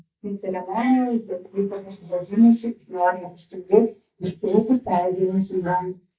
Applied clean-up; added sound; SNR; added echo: neural mask model Resemble Enhance denoiser.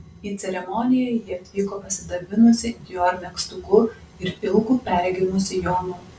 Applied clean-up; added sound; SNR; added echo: none; none; none; none.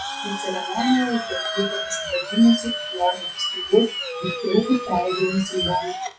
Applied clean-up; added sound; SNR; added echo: classical method log-MMSE.